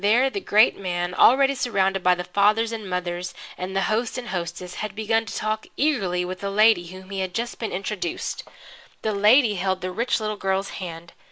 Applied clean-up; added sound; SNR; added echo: none; none; none; none.